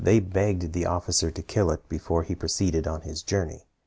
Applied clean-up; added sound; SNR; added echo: none; none; none; none.